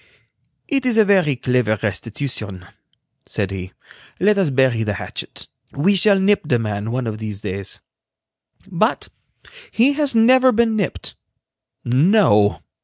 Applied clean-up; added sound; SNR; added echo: none; none; none; none.